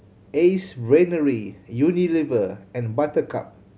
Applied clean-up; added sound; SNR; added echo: none; none; none; none.